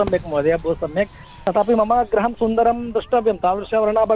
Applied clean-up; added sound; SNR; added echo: none; Bus + Crowd / Fireworks; 19 dB; none.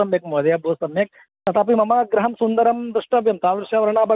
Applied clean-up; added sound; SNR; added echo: none; none; none; none.